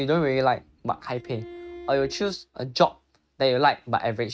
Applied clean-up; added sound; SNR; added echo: neural mask model RNNoise.